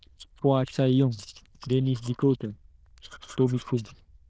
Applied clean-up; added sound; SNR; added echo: neural diffusion model UNIVERSE++.